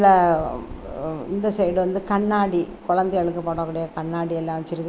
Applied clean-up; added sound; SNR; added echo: none; none; none; none.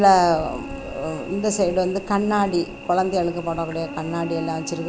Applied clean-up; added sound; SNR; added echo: none; Cricket / Buzz; 15 dB; none.